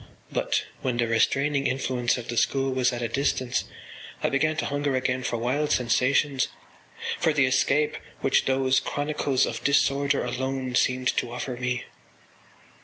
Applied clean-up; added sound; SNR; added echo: none; none; none; none.